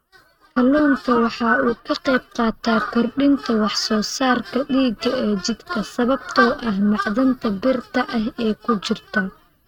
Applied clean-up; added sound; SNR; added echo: neural mask model RNNoise.